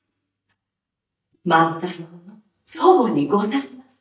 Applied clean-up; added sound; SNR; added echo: neural mask model DeepFilterNet 3.